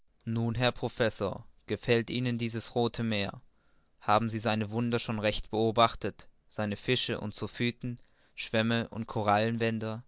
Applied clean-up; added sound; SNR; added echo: none; none; none; none.